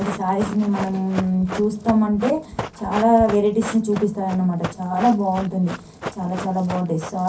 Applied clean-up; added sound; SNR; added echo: none; Run; 12 dB; reverberation time 0.3 s.